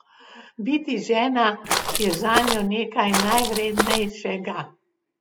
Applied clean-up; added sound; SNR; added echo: none; Walk, footsteps; 0 dB; none.